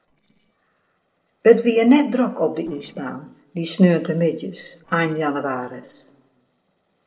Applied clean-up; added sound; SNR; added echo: neural separator model SepFormer DNS4.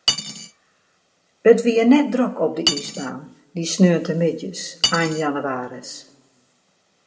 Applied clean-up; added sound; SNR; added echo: none; Cutlery, silverware; 9 dB; reverberation time 0.8 s.